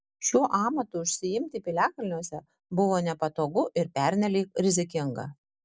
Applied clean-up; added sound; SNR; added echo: none; none; none; none.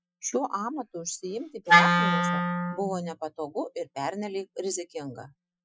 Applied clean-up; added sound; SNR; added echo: classical method Wiener filter.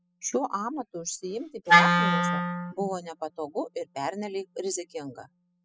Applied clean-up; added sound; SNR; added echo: classical method spectral subtraction.